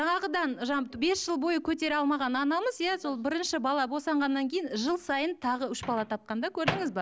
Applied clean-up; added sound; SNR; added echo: none; Microwave oven; 15 dB; none.